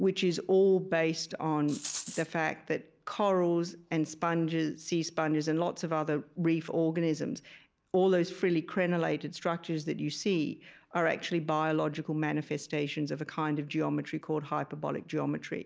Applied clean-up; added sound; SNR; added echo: none; Rattle; 10 dB; none.